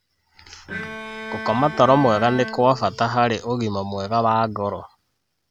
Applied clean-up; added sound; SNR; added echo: none; Bowed string instrument; 12 dB; none.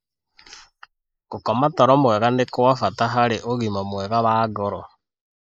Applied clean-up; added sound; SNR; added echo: neural mask model Resemble Enhance denoiser.